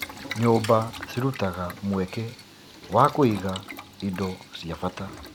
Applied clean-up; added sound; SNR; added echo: none; Boiling; 14 dB; none.